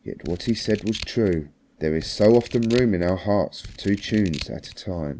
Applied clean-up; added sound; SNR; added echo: none; Scissors; 17 dB; none.